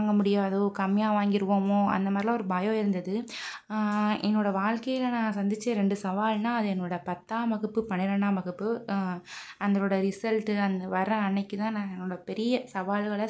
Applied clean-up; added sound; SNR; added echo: none; none; none; none.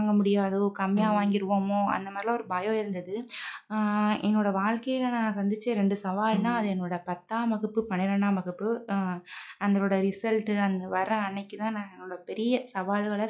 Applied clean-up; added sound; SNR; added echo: classical method log-MMSE.